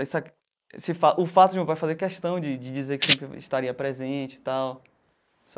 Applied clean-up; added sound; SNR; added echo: neural mask model Resemble Enhance denoiser.